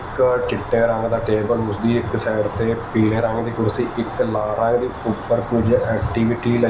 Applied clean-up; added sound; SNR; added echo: none; Cricket; 13 dB; reverberation time 0.4 s.